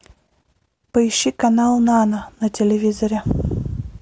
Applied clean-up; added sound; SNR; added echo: none; none; none; none.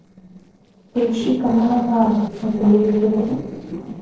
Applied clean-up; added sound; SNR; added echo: neural separator model SepFormer DNS4.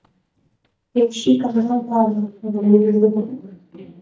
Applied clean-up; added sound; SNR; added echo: neural mask model DeepFilterNet 3.